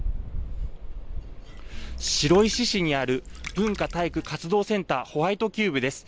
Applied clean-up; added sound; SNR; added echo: none; Water / Liquid; 10 dB; none.